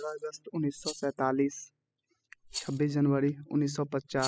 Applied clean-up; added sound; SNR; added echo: classical method spectral subtraction.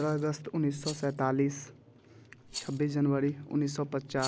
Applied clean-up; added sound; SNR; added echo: none; Rattle; 16 dB; none.